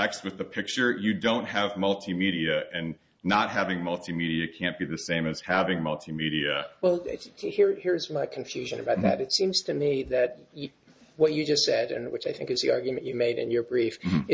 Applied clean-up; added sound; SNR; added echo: none; none; none; none.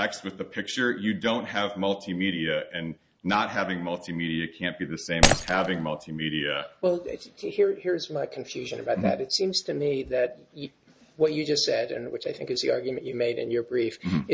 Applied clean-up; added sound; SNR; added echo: none; Shatter; -2 dB; none.